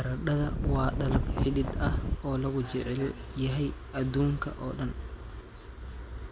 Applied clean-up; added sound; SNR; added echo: none; Wind; -2 dB; none.